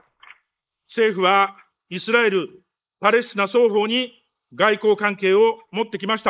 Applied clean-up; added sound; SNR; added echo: neural mask model Resemble Enhance denoiser.